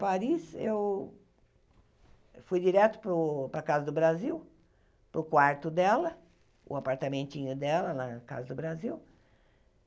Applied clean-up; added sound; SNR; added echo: none; none; none; none.